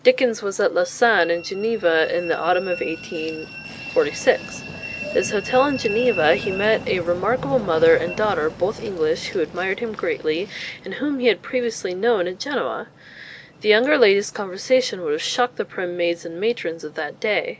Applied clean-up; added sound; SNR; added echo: none; Train; 15 dB; none.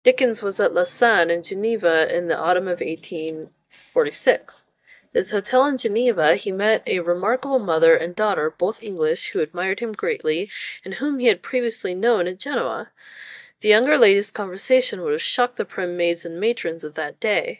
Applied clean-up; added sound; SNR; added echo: neural mask model DeepFilterNet 3.